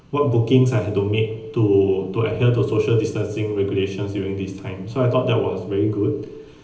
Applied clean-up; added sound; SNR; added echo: none; none; none; reverberation time 0.8 s.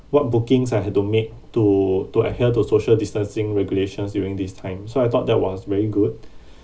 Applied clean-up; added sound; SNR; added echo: none; none; none; none.